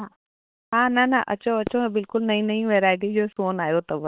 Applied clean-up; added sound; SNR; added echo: neural separator model SepFormer WHAM!.